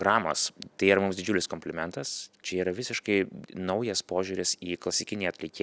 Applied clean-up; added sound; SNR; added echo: none; none; none; none.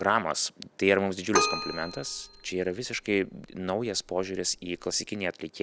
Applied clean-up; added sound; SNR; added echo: none; Keyboard (musical); 6 dB; none.